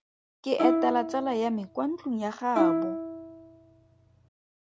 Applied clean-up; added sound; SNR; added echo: none; Plucked string instrument; -1 dB; none.